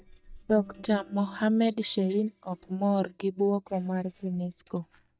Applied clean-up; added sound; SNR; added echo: neural mask model DeepFilterNet 3.